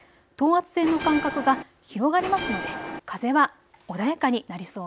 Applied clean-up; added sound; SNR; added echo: none; Bell; 7 dB; none.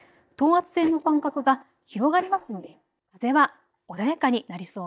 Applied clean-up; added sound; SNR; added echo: neural mask model DeepFilterNet 3.